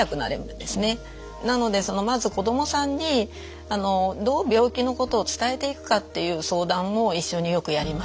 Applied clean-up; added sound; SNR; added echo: none; none; none; none.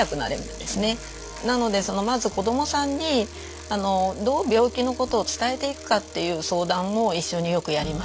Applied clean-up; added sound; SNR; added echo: none; Bicycle; 19 dB; none.